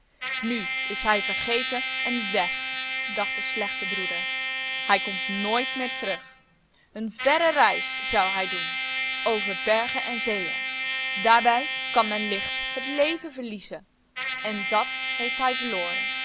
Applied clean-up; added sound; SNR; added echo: none; Trumpet; 2 dB; none.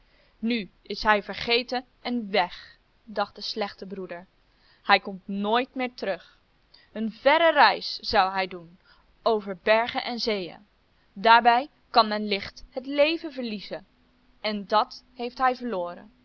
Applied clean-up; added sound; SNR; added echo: none; none; none; none.